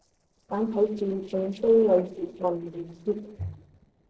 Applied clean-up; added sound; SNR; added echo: neural separator model SepFormer DNS4.